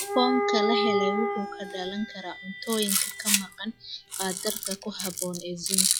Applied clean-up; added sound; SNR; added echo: classical method log-MMSE.